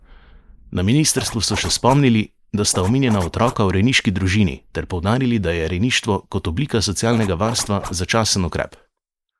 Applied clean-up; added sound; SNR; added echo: neural mask model Resemble Enhance denoiser.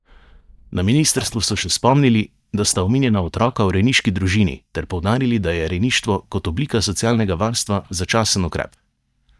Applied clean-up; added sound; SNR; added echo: neural mask model DeepFilterNet 3.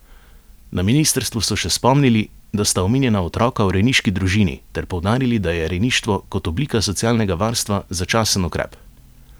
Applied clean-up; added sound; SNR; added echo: none; none; none; none.